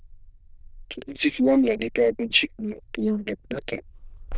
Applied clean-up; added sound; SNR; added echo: neural diffusion model UNIVERSE++.